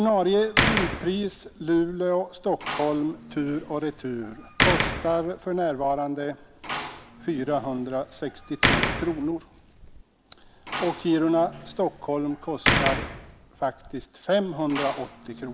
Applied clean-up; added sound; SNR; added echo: none; Slam; 3 dB; none.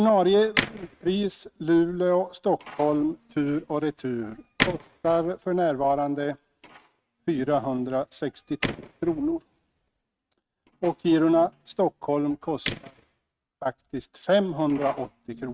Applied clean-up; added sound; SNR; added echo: neural mask model RNNoise.